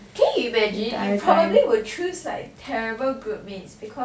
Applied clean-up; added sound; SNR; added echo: none; none; none; none.